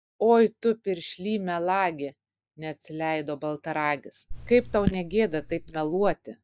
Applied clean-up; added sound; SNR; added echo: neural mask model DeepFilterNet 3.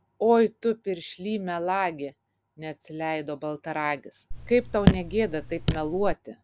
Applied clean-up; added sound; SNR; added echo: none; Raindrop / Drip; 0 dB; none.